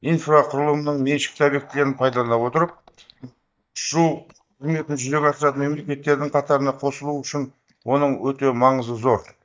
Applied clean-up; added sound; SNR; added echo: neural mask model DeepFilterNet 3.